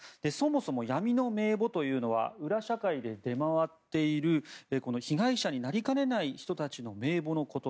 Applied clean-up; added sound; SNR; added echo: none; none; none; none.